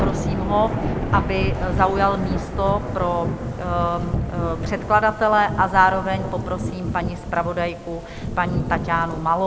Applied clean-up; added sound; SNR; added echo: none; Thunder / Rain; 3 dB; none.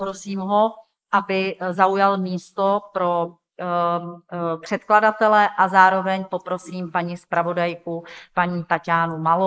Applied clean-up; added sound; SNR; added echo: neural mask model Resemble Enhance denoiser.